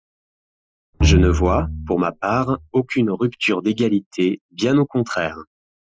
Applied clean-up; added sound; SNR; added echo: classical method Wiener filter.